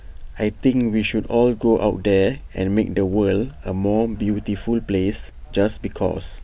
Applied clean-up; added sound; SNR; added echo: none; none; none; none.